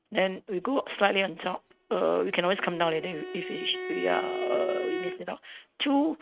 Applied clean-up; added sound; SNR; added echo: neural mask model RNNoise.